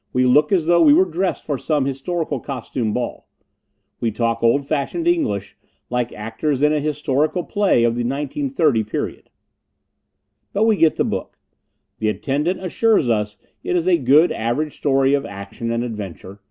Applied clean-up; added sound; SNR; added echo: none; none; none; none.